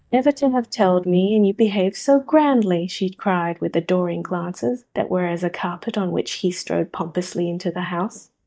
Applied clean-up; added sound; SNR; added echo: neural mask model DeepFilterNet 3.